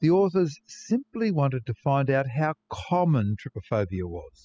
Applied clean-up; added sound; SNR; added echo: classical method spectral subtraction.